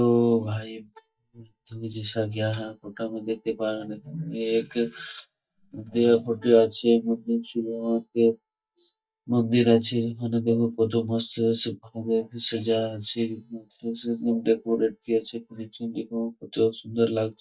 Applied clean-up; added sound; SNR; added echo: neural mask model DeepFilterNet 3.